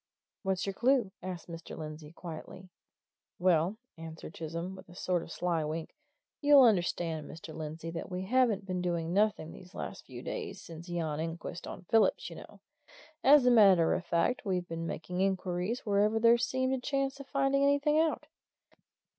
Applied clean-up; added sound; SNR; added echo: none; none; none; none.